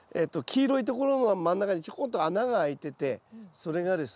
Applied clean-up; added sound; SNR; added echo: none; none; none; none.